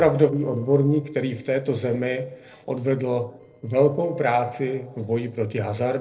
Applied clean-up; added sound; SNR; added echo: neural separator model SepFormer DNS4.